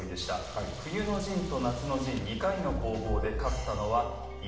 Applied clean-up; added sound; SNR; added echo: none; Car; 15 dB; reverberation time 0.9 s.